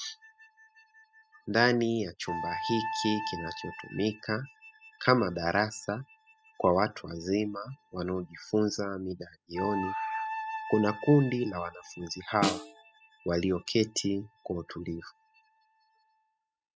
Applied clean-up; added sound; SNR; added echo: classical method spectral subtraction.